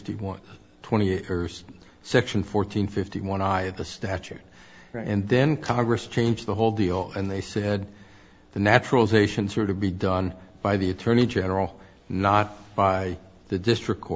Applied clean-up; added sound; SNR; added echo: none; none; none; none.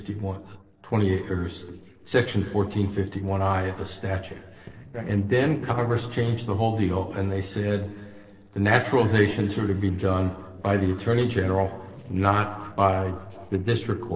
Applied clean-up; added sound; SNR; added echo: neural separator model SepFormer DNS4.